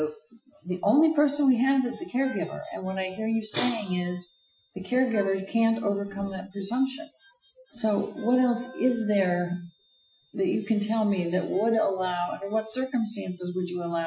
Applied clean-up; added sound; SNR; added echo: classical method Wiener filter.